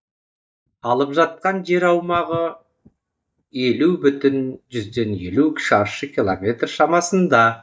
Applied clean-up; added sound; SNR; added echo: neural mask model DeepFilterNet 3.